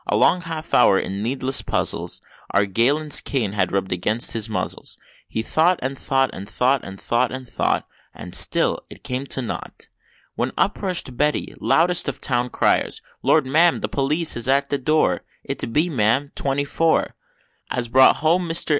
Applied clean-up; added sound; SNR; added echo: none; none; none; none.